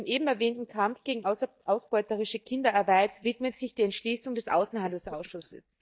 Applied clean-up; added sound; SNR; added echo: neural mask model DeepFilterNet 3.